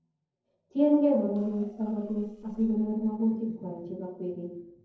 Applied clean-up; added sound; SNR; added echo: neural separator model SepFormer DNS4.